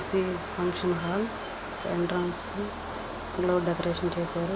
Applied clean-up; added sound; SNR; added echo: none; none; none; none.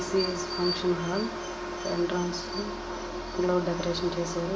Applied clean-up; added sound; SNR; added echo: none; Wind instrument, woodwind instrument; 9 dB; reverberation time 0.8 s.